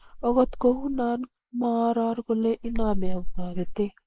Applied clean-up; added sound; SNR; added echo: neural mask model Resemble Enhance denoiser.